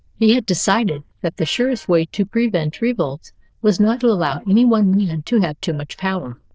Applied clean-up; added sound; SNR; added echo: neural diffusion model UNIVERSE++.